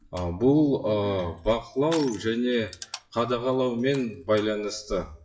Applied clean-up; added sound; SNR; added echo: classical method WPE with log-MMSE.